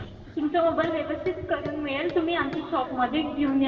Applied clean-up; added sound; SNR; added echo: none; Run; 16 dB; reverberation time 2.0 s.